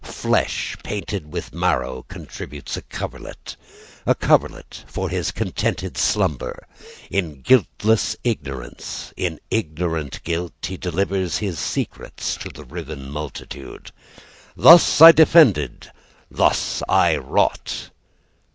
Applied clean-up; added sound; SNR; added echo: none; none; none; none.